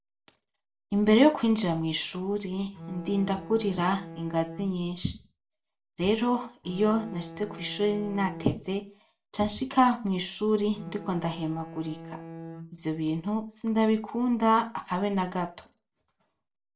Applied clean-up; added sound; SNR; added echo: none; Bowed string instrument; 14 dB; reverberation time 0.3 s.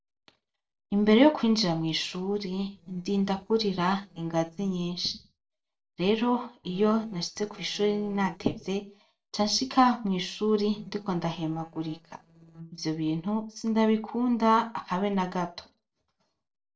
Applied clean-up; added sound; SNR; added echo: neural separator model SepFormer DNS4.